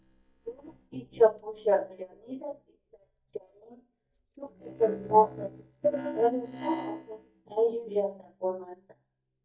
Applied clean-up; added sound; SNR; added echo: neural mask model DeepFilterNet 3.